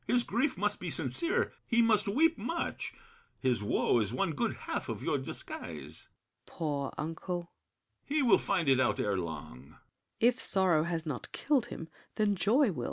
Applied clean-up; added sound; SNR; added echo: none; none; none; none.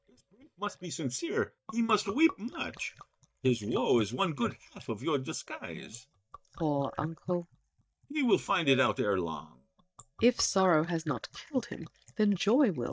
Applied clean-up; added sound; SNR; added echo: neural mask model DeepFilterNet 3.